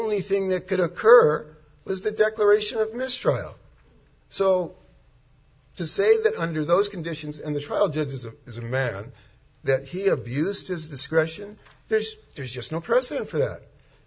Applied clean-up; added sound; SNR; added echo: none; none; none; none.